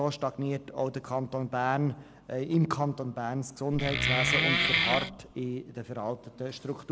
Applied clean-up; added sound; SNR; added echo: none; Wood; -4 dB; none.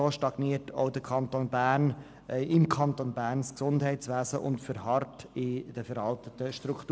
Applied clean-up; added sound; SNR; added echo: none; none; none; none.